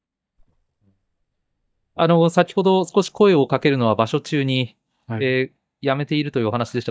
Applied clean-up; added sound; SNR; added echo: neural mask model DeepFilterNet 3.